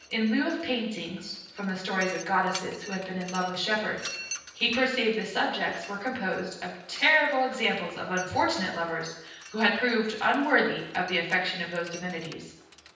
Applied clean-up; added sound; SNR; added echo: none; Mechanisms; 17 dB; reverberation time 0.9 s.